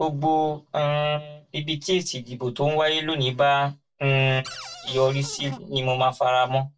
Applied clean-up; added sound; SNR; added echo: neural separator model SepFormer DNS4.